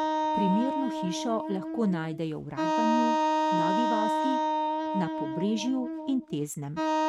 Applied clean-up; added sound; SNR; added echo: neural mask model RNNoise.